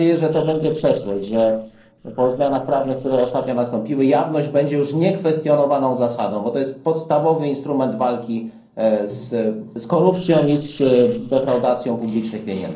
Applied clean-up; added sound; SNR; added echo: neural separator model SepFormer DNS4.